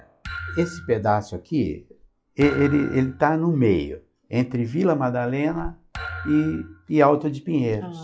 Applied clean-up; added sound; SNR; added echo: classical method log-MMSE.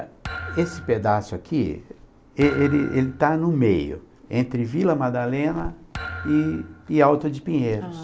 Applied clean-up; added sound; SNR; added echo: none; Thump, thud; 15 dB; none.